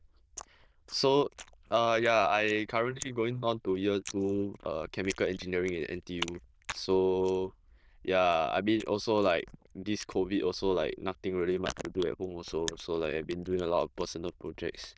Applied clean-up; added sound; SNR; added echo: neural diffusion model UNIVERSE++.